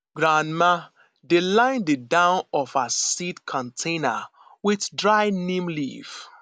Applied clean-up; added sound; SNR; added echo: none; none; none; none.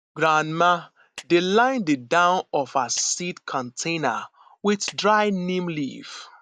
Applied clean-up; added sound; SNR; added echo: neural mask model DeepFilterNet 3.